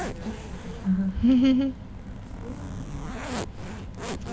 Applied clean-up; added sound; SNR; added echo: none; Zipper (clothing); 10 dB; none.